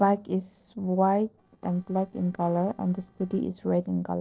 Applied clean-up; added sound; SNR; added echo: neural separator model SepFormer DNS4.